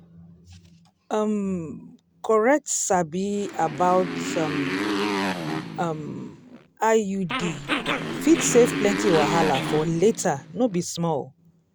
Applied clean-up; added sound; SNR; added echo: none; Growling + Motorcycle; 4 dB; none.